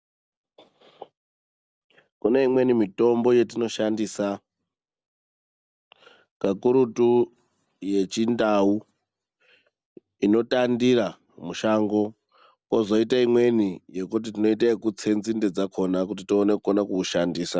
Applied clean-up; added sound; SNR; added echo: none; none; none; none.